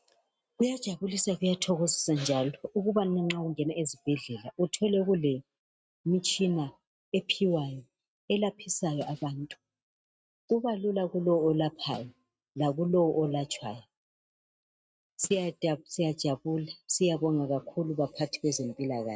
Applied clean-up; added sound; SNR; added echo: neural mask model RNNoise.